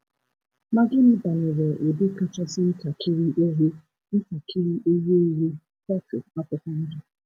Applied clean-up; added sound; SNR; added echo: none; none; none; none.